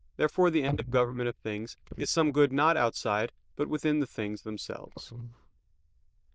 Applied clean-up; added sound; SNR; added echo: neural diffusion model UNIVERSE++.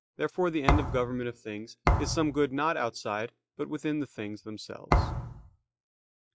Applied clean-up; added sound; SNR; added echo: classical method log-MMSE.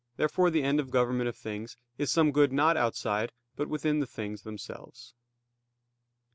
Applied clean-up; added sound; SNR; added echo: none; none; none; none.